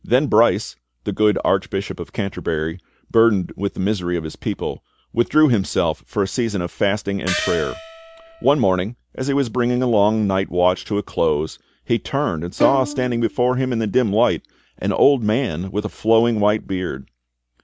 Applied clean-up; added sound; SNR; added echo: none; Gong + Bowed string instrument; 10 dB; none.